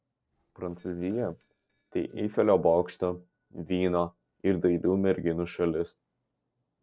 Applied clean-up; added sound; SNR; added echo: neural separator model SepFormer DNS4.